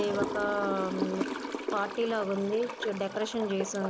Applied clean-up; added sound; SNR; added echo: none; Toilet flush / Gurgling; 4 dB; none.